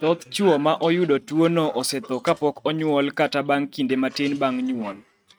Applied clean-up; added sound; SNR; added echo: neural mask model RNNoise.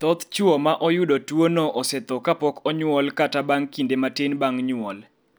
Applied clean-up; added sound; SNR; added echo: none; none; none; none.